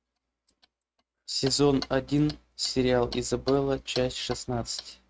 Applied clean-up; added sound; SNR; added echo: neural mask model RNNoise.